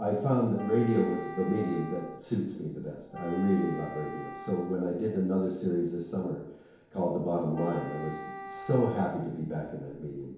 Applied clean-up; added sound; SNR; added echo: none; Wind instrument, woodwind instrument; 13 dB; reverberation time 1.0 s.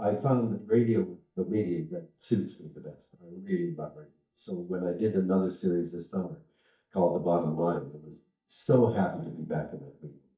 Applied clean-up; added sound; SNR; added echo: neural mask model DeepFilterNet 3.